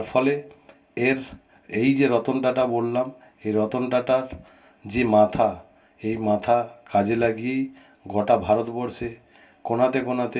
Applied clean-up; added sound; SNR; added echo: none; none; none; reverberation time 0.2 s.